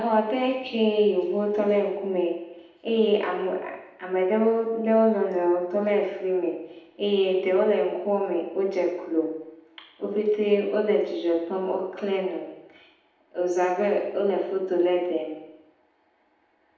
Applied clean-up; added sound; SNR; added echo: none; none; none; reverberation time 0.8 s.